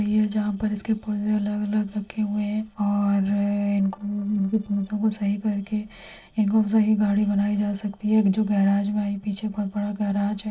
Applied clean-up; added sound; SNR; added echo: neural separator model SepFormer DNS4.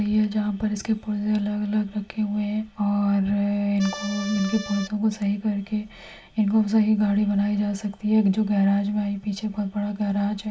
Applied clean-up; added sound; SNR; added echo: none; Accordion; 11 dB; reverberation time 0.2 s.